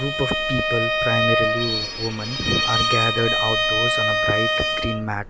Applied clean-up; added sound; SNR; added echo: none; Bowed string instrument; -4 dB; none.